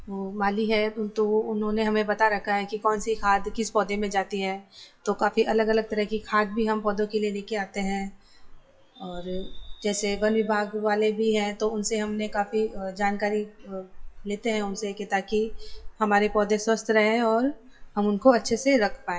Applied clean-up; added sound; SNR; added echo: classical method WPE with log-MMSE.